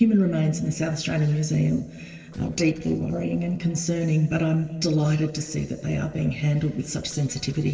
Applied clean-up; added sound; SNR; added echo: neural separator model SepFormer DNS4.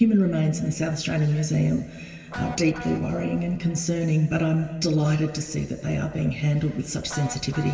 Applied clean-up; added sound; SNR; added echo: none; Guitar; 20 dB; reverberation time 2.3 s.